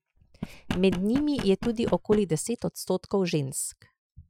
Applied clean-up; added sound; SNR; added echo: classical method Wiener filter.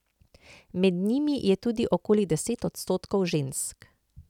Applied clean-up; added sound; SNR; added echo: none; none; none; none.